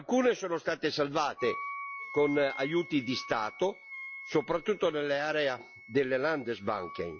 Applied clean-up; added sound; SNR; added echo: classical method log-MMSE.